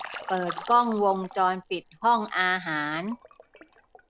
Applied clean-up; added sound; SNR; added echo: none; Liquid; 15 dB; none.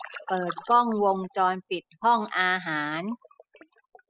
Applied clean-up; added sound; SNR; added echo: classical method spectral subtraction.